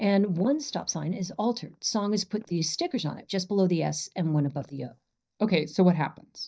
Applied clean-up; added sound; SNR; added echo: neural mask model DeepFilterNet 3.